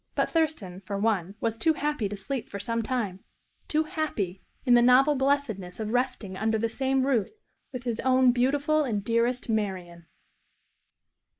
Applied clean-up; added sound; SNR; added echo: neural mask model Resemble Enhance denoiser.